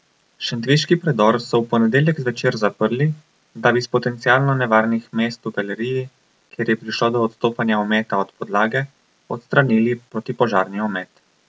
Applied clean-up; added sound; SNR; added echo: none; none; none; none.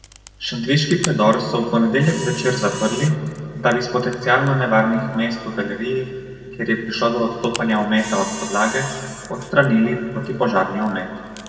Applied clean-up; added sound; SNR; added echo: none; Camera; 17 dB; reverberation time 2.3 s.